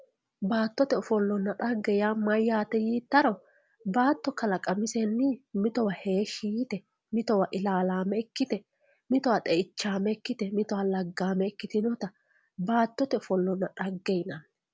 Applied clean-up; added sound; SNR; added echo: none; none; none; none.